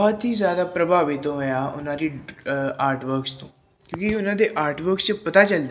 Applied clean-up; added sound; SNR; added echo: none; none; none; none.